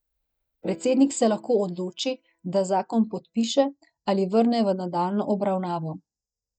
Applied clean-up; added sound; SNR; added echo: neural mask model DeepFilterNet 3.